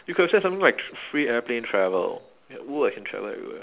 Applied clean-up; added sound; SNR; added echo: none; none; none; none.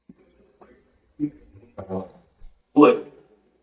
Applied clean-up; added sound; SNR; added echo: neural mask model DeepFilterNet 3.